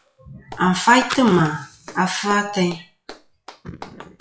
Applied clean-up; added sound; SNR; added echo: classical method log-MMSE.